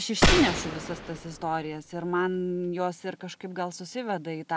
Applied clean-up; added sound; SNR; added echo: none; Gunshot, gunfire; -2 dB; none.